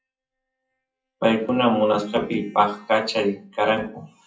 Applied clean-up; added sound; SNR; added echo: classical method WPE with log-MMSE.